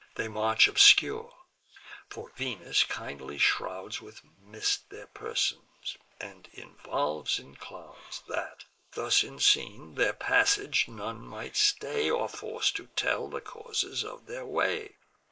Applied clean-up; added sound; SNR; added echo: neural mask model Resemble Enhance denoiser.